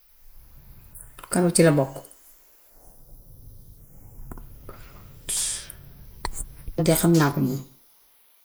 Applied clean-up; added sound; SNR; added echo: neural mask model Resemble Enhance denoiser.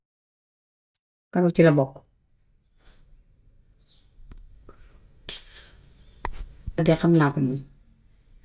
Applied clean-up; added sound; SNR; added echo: neural mask model DeepFilterNet 3.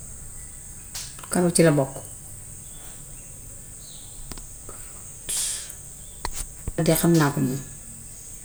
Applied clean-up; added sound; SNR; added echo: none; Gunshot, gunfire; 17 dB; none.